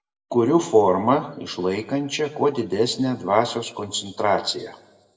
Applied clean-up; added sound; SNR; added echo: none; none; none; reverberation time 0.7 s.